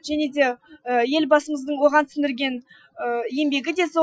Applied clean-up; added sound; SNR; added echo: classical method Wiener filter.